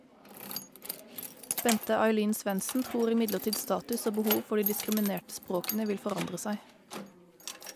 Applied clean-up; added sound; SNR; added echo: none; Keys jangling; 8 dB; none.